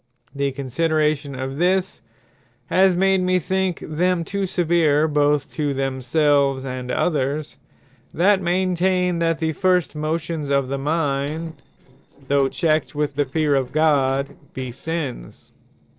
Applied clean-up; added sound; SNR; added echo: neural separator model SepFormer DNS4.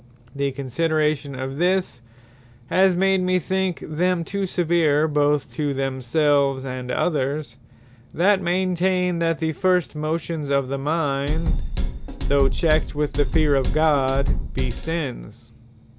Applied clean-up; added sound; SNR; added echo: none; Drum kit; -1 dB; none.